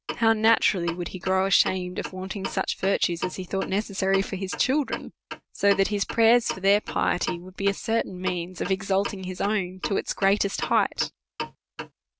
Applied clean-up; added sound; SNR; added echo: none; Clock; 12 dB; none.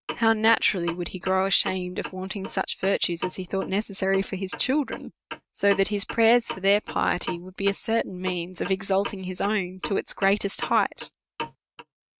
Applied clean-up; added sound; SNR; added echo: neural mask model RNNoise.